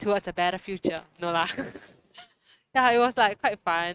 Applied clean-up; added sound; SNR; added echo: neural mask model RNNoise.